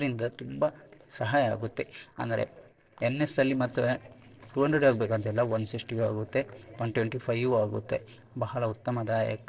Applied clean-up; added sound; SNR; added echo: neural separator model SepFormer DNS4.